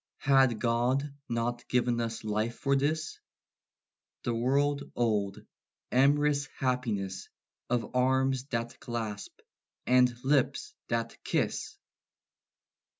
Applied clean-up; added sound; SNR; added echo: none; none; none; none.